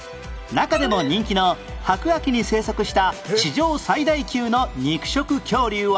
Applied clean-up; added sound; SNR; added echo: none; none; none; none.